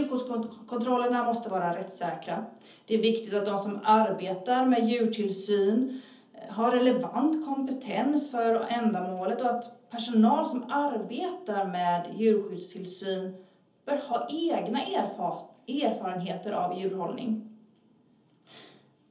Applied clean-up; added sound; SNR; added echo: none; none; none; reverberation time 0.7 s.